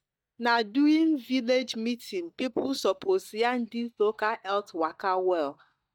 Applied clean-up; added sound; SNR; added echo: neural mask model DeepFilterNet 3.